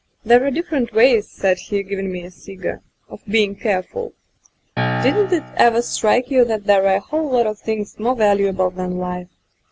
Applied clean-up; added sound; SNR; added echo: none; Piano; 6 dB; none.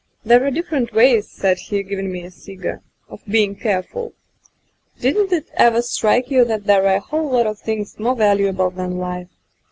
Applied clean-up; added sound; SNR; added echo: none; none; none; none.